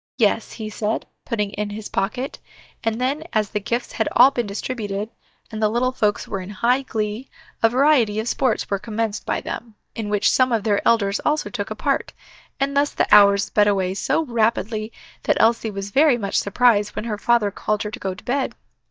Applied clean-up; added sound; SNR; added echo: neural mask model DeepFilterNet 3.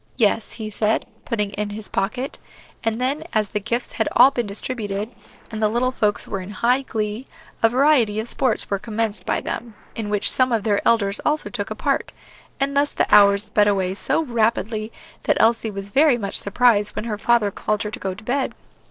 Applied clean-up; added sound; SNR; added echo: neural separator model SepFormer DNS4.